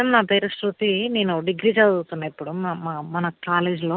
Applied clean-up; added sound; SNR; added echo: none; none; none; none.